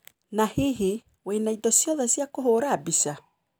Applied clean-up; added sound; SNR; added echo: none; none; none; none.